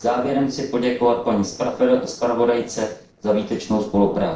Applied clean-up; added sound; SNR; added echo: neural separator model SepFormer DNS4.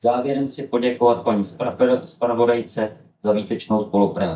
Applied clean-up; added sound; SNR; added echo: neural mask model DeepFilterNet 3.